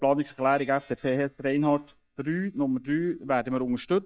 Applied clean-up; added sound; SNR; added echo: neural mask model DeepFilterNet 3.